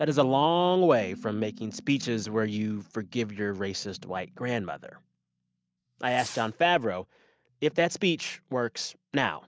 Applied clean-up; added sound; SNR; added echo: neural mask model DeepFilterNet 3.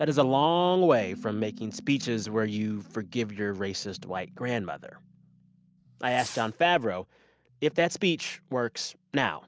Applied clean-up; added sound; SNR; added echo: none; Fireworks; 19 dB; none.